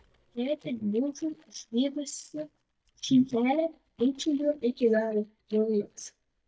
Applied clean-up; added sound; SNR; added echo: neural mask model DeepFilterNet 3.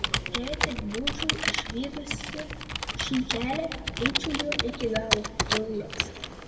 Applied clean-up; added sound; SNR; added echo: none; Computer keyboard; -3 dB; reverberation time 1.3 s.